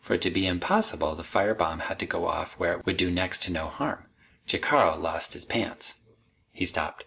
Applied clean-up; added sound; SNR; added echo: none; none; none; none.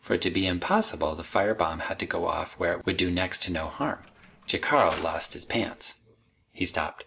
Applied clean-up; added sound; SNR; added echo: none; Mechanisms; 17 dB; none.